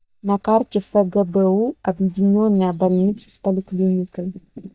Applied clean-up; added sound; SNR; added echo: neural mask model DeepFilterNet 3.